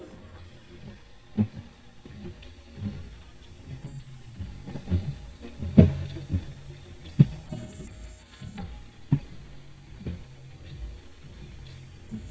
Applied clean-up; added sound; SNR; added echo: neural mask model DeepFilterNet 3.